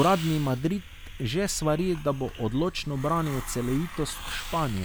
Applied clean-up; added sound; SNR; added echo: none; Hiss; 11 dB; none.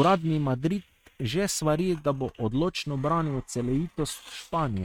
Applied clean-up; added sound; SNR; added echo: neural mask model RNNoise.